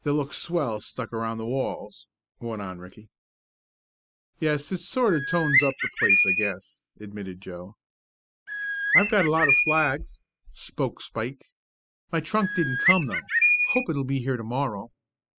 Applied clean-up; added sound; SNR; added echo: classical method spectral subtraction.